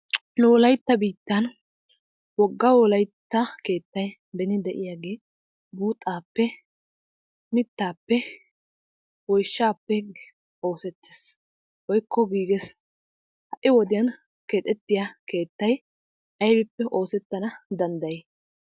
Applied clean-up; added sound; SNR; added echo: none; none; none; none.